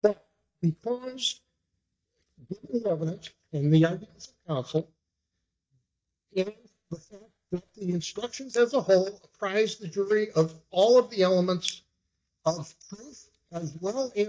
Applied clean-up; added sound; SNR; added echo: neural mask model DeepFilterNet 3.